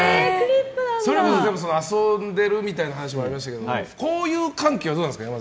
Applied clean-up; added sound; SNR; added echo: none; none; none; none.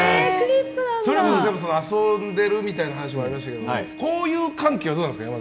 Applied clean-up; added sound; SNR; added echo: none; Trumpet; 16 dB; none.